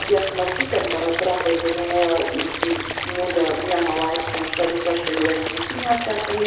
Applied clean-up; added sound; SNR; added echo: none; Stream / Liquid; 5 dB; reverberation time 0.8 s.